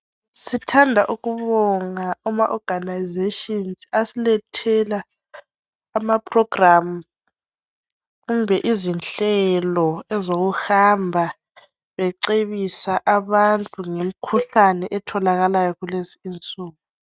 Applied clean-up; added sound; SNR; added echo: neural mask model RNNoise.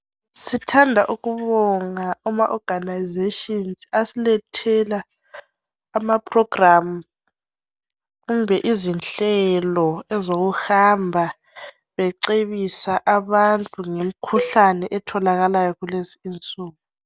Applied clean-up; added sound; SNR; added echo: none; Cowbell; 11 dB; none.